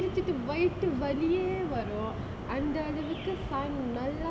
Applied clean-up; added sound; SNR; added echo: none; none; none; none.